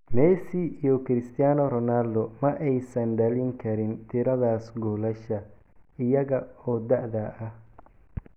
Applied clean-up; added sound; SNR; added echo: none; none; none; none.